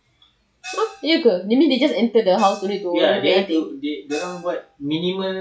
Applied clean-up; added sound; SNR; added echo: classical method log-MMSE.